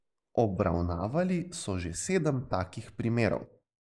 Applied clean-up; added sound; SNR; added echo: neural mask model Resemble Enhance denoiser.